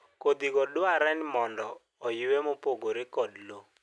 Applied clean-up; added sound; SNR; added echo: none; none; none; none.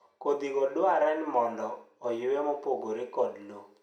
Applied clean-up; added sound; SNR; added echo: none; none; none; reverberation time 0.5 s.